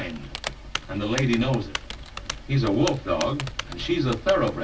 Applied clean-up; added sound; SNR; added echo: none; Typing; 11 dB; reverberation time 0.1 s.